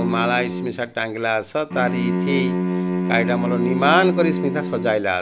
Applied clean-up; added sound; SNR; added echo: none; Bowed string instrument; 1 dB; none.